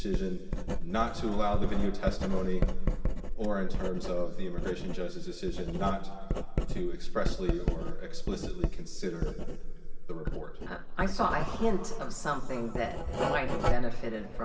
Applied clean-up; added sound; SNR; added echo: none; Writing; -5 dB; reverberation time 2.6 s.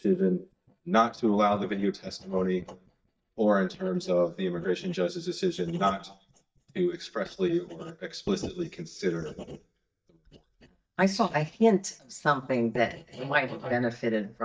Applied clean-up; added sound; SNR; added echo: neural mask model DeepFilterNet 3.